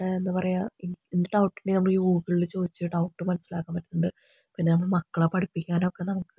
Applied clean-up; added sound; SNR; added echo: none; none; none; none.